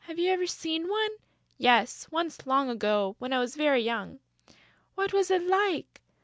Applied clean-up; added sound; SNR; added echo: none; none; none; none.